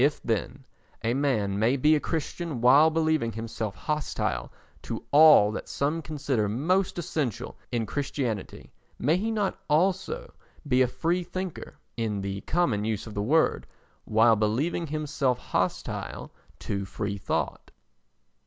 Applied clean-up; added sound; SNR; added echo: none; none; none; none.